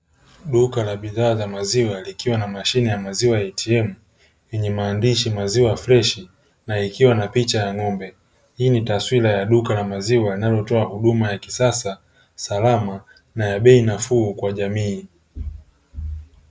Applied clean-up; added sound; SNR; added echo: none; none; none; none.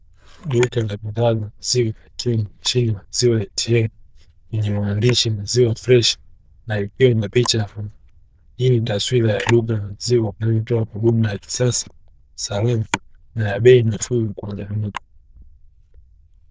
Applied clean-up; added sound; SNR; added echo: neural diffusion model UNIVERSE++.